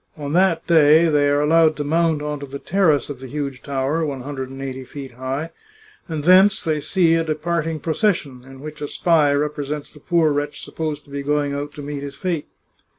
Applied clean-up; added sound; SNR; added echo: none; none; none; none.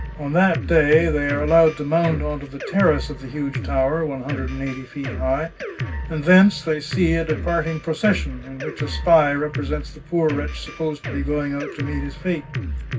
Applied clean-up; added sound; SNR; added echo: none; Drum kit; 8 dB; reverberation time 0.4 s.